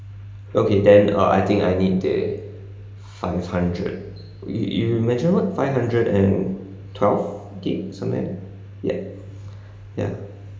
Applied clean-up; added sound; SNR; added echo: none; none; none; reverberation time 0.9 s.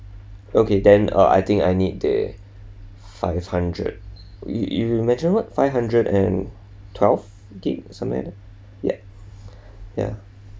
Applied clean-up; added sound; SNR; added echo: none; none; none; none.